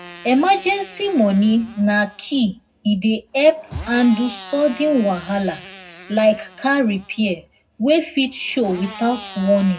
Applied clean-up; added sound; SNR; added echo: none; Motorcycle; 20 dB; reverberation time 0.3 s.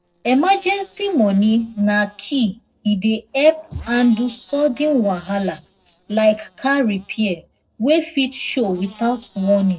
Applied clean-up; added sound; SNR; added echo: neural separator model SepFormer DNS4.